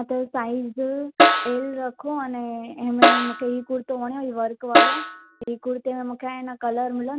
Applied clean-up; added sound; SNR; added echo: none; Snare drum; -5 dB; none.